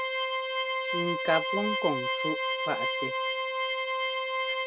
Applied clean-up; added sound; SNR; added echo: none; Organ; -5 dB; none.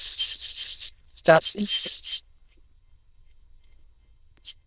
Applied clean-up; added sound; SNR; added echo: neural diffusion model UNIVERSE++.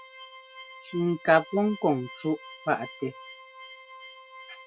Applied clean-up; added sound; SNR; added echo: classical method log-MMSE.